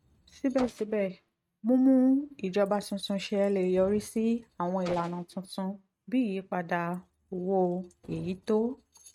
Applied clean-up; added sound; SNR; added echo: neural mask model RNNoise.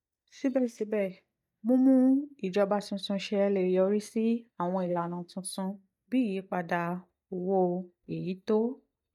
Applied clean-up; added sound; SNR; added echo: neural mask model DeepFilterNet 3.